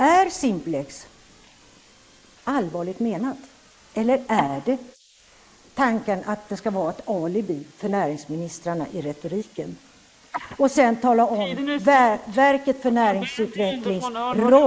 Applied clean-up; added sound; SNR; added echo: neural mask model Resemble Enhance denoiser.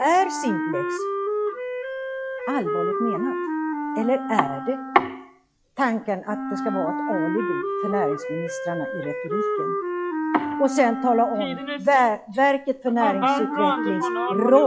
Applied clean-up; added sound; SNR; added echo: classical method log-MMSE.